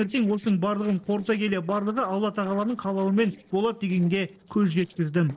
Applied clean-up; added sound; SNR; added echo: neural separator model SepFormer DNS4.